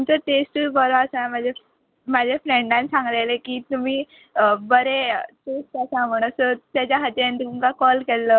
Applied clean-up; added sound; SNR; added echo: none; none; none; none.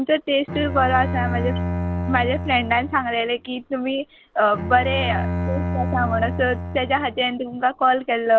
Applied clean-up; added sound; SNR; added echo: none; Bowed string instrument; 5 dB; none.